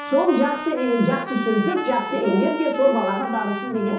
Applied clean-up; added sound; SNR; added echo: none; Trumpet; 10 dB; reverberation time 0.6 s.